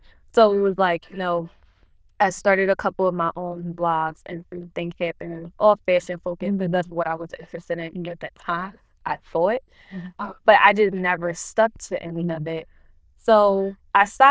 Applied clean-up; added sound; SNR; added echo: neural diffusion model UNIVERSE++.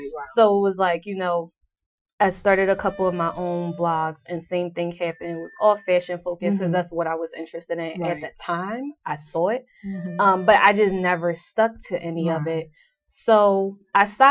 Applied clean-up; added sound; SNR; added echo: classical method Wiener filter.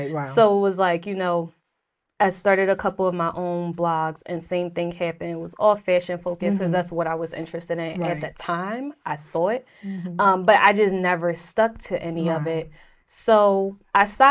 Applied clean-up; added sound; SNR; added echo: neural mask model Resemble Enhance denoiser.